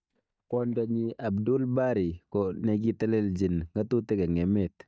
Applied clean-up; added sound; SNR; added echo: neural mask model DeepFilterNet 3.